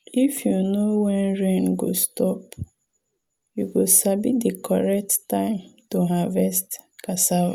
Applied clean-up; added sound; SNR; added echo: none; none; none; none.